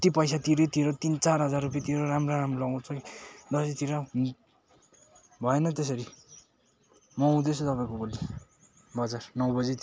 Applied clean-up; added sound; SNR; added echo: none; none; none; none.